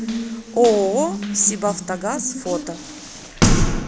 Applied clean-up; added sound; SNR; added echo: none; Water tap, faucet; 0 dB; none.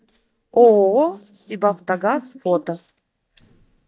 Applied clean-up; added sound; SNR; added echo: neural mask model DeepFilterNet 3.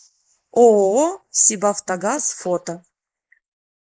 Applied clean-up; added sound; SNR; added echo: neural mask model Resemble Enhance denoiser.